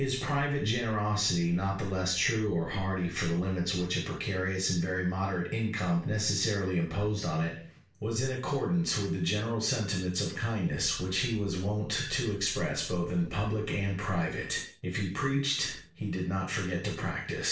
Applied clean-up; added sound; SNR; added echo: neural separator model SepFormer DNS4.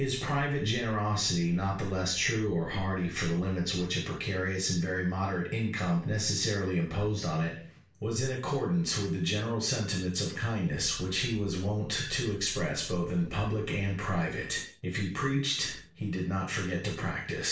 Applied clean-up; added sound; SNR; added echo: none; Car; 18 dB; reverberation time 0.4 s.